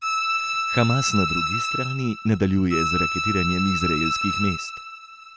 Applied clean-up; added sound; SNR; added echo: none; Bowed string instrument; 1 dB; none.